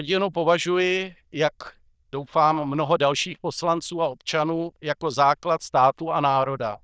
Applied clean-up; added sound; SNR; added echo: neural diffusion model UNIVERSE++.